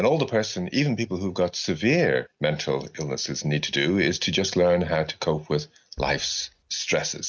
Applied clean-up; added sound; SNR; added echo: neural mask model RNNoise.